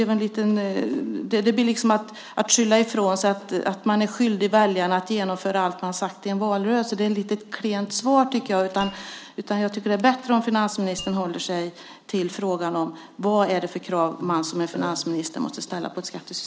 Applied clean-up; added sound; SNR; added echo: none; Mallet percussion; 20 dB; none.